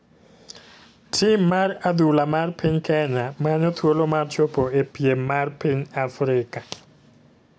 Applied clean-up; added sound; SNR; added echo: none; none; none; none.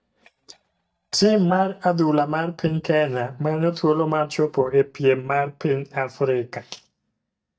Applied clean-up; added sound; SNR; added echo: neural mask model DeepFilterNet 3.